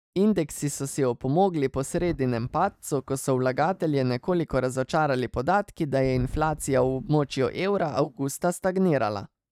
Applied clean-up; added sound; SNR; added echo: neural mask model DeepFilterNet 3.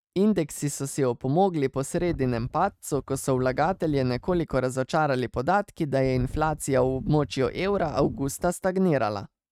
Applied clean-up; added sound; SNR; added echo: neural mask model RNNoise.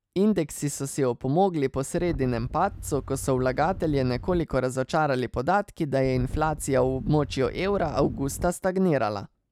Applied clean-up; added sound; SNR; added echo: none; Wind; 12 dB; none.